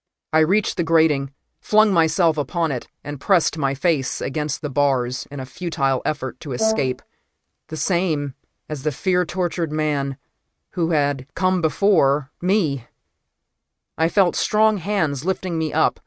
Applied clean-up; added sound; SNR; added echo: neural mask model RNNoise.